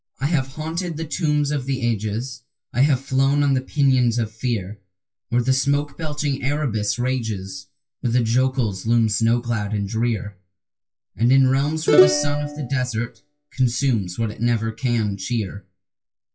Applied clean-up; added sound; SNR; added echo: classical method WPE with log-MMSE.